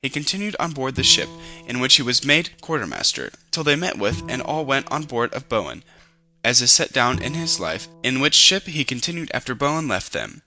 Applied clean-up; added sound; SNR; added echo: none; Bowed string instrument; 17 dB; none.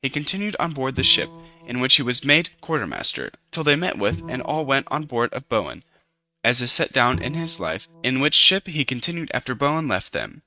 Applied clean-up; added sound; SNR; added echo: neural mask model RNNoise.